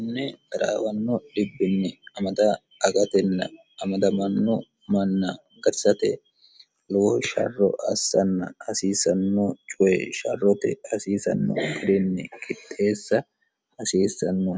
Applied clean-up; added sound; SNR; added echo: none; none; none; none.